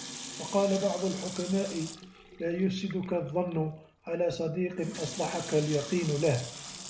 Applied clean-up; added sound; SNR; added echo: none; Sink (filling or washing) / Water tap, faucet; 12 dB; none.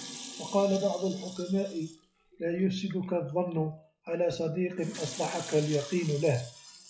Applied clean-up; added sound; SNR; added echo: classical method log-MMSE.